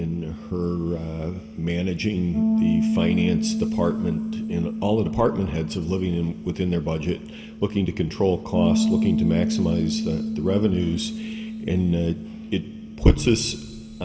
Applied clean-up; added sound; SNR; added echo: none; Bass guitar; 3 dB; reverberation time 1.6 s.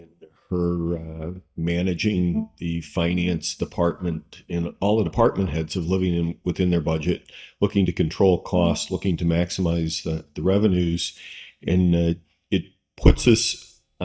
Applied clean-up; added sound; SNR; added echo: neural mask model DeepFilterNet 3.